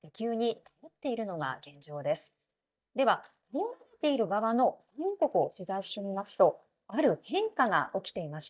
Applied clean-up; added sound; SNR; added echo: neural mask model DeepFilterNet 3.